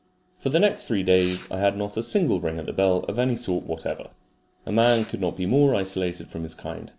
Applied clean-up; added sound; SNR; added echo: none; Domestic sounds, home sounds; 16 dB; none.